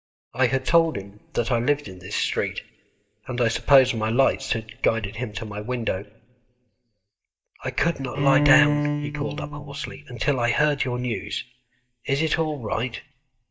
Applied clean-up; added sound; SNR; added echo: neural mask model DeepFilterNet 3.